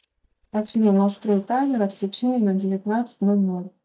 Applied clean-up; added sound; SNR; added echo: neural mask model DeepFilterNet 3.